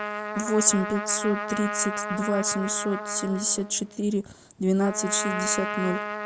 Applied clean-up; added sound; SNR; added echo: none; Trumpet; 6 dB; none.